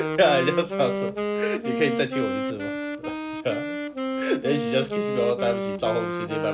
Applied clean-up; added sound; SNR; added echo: none; Wind instrument, woodwind instrument; 1 dB; none.